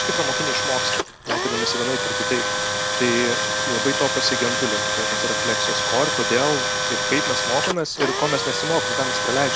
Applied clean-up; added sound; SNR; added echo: none; Tools; -2 dB; none.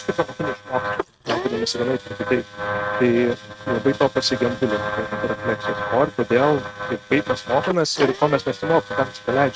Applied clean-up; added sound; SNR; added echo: neural mask model RNNoise.